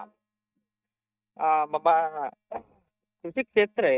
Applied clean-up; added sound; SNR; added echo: neural mask model DeepFilterNet 3.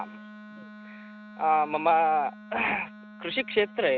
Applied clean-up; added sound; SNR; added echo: none; Wind instrument, woodwind instrument; 18 dB; none.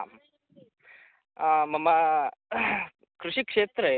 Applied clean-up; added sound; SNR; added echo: none; none; none; none.